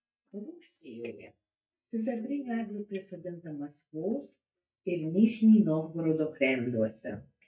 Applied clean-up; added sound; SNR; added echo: neural mask model DeepFilterNet 3.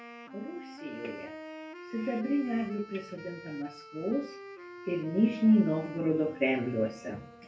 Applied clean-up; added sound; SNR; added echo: none; Wind instrument, woodwind instrument; 14 dB; reverberation time 0.3 s.